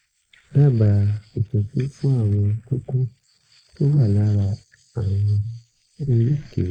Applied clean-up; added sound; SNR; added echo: neural mask model Resemble Enhance denoiser.